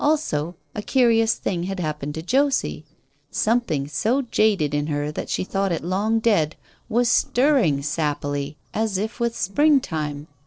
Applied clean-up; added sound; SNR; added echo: neural separator model SepFormer DNS4.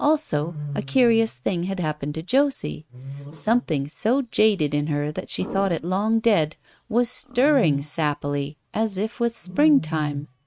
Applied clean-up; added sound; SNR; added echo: neural mask model RNNoise.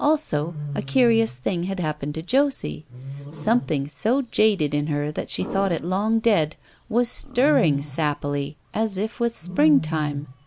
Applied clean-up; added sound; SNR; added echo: none; Wild animals; 13 dB; none.